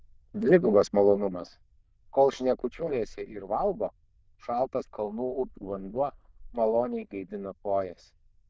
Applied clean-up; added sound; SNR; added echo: neural diffusion model UNIVERSE++.